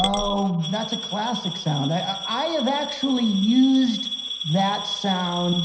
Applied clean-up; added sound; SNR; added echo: none; Coin (dropping) / Glass; 8 dB; reverberation time 0.9 s.